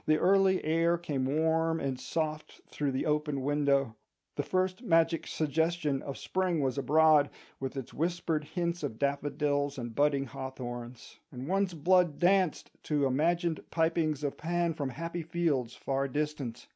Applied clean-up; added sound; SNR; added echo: none; none; none; none.